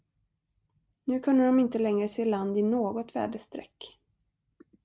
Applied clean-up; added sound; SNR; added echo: none; none; none; none.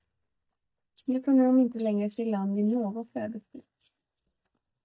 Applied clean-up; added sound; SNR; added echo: neural mask model DeepFilterNet 3.